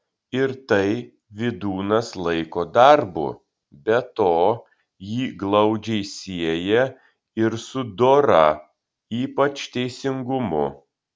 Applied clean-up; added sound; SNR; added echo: none; none; none; none.